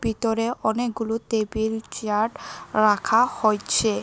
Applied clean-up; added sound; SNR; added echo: none; none; none; none.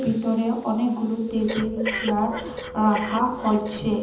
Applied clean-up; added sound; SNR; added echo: none; Breathing; 10 dB; reverberation time 0.8 s.